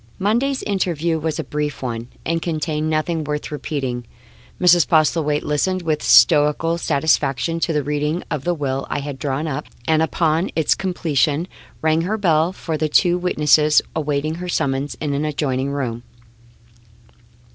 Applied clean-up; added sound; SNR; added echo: none; none; none; none.